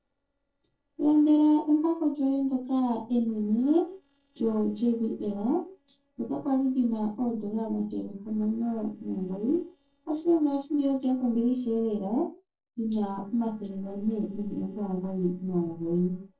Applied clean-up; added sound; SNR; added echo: neural separator model SepFormer DNS4.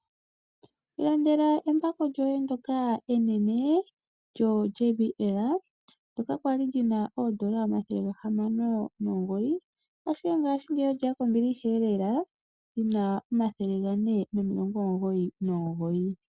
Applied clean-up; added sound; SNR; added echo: none; none; none; none.